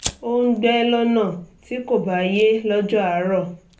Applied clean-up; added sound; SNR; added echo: none; Fire; 19 dB; reverberation time 0.3 s.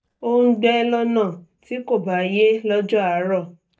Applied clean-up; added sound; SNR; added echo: neural mask model DeepFilterNet 3.